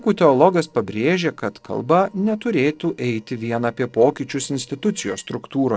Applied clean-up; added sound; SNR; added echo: neural separator model SepFormer DNS4.